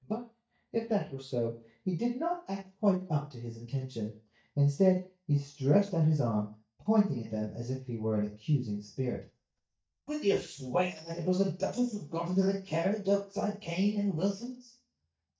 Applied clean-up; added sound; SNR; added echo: neural mask model DeepFilterNet 3.